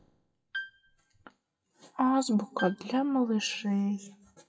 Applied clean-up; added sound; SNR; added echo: classical method WPE with log-MMSE.